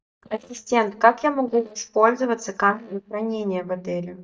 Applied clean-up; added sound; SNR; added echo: neural mask model DeepFilterNet 3.